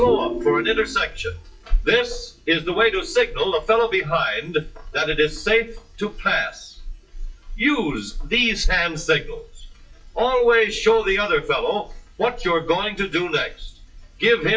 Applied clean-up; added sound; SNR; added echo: classical method WPE with log-MMSE.